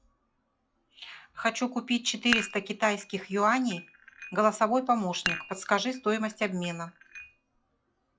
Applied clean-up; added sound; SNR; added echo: classical method log-MMSE.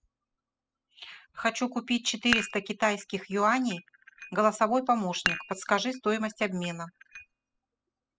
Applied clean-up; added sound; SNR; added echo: classical method spectral subtraction.